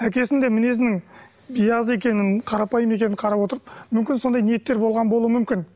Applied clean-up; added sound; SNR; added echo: none; none; none; none.